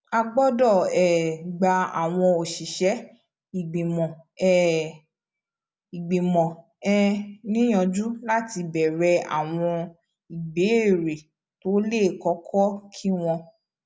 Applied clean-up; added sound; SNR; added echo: none; none; none; none.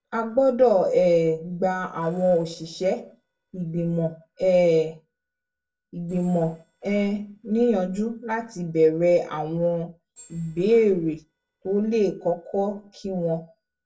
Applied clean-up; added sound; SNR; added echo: neural separator model SepFormer DNS4.